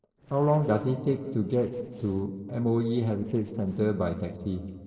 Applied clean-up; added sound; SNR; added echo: neural separator model SepFormer DNS4.